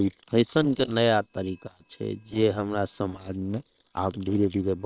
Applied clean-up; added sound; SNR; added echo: neural separator model SepFormer WHAM!.